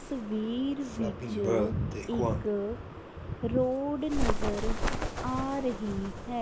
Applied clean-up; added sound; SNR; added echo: none; Bird; 2 dB; none.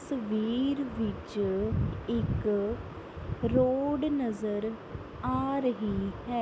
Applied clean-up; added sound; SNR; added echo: none; none; none; none.